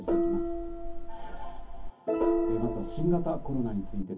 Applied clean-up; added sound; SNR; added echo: none; Gong; -3 dB; reverberation time 0.3 s.